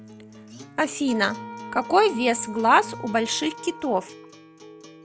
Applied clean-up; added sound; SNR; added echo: none; Wind instrument, woodwind instrument + Acoustic guitar; 15 dB; none.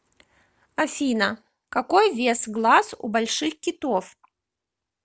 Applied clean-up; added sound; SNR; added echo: none; none; none; none.